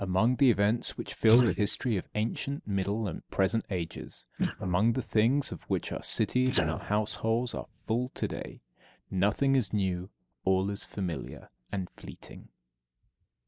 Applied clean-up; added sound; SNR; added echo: neural mask model Resemble Enhance denoiser.